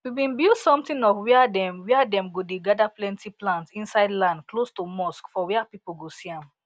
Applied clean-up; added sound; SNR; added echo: none; none; none; none.